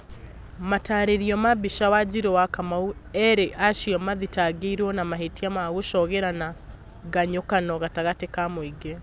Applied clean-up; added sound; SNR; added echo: none; none; none; none.